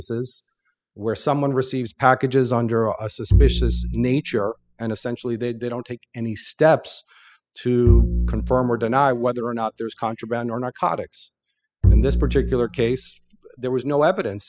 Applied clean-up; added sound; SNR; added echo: classical method spectral subtraction.